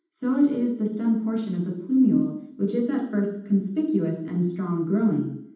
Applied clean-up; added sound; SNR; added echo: none; none; none; reverberation time 0.8 s.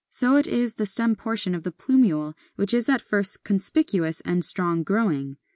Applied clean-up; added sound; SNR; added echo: none; none; none; none.